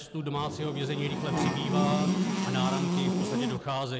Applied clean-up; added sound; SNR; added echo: none; Buzz; -4 dB; none.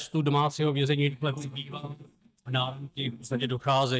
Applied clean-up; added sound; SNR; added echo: neural mask model DeepFilterNet 3.